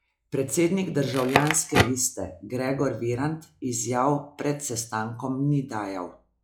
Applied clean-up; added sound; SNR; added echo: classical method log-MMSE.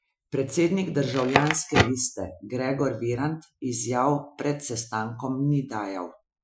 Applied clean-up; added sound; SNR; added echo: classical method Wiener filter.